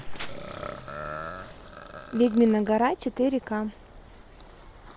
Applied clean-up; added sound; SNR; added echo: none; Burping, eructation; 13 dB; none.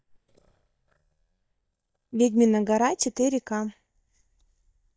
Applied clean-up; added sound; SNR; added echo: neural mask model DeepFilterNet 3.